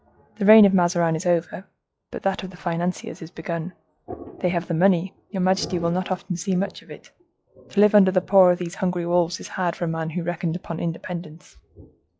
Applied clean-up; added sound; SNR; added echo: classical method log-MMSE.